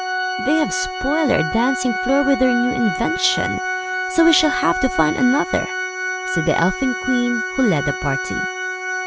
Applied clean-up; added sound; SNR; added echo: none; Organ; 4 dB; none.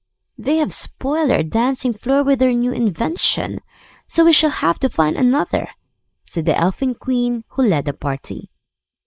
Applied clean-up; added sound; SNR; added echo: neural mask model Resemble Enhance denoiser.